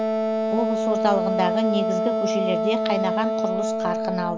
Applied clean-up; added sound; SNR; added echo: none; Wind instrument, woodwind instrument; -3 dB; none.